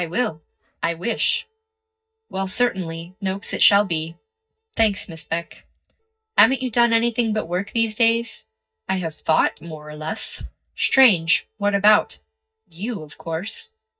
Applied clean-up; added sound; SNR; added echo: neural mask model DeepFilterNet 3.